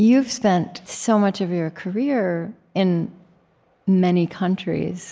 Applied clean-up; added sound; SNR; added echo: none; none; none; none.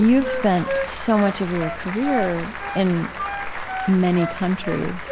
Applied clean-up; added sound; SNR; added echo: none; Wind instrument, woodwind instrument + Applause / Crowd; 7 dB; none.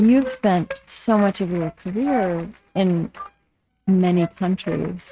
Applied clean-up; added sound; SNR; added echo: neural mask model RNNoise.